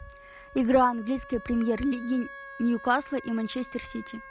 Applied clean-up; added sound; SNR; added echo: none; Wind instrument, woodwind instrument; 18 dB; none.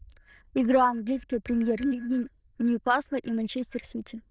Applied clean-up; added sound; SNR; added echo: neural diffusion model UNIVERSE++.